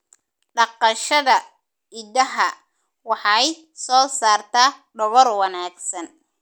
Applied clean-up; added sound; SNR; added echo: none; none; none; none.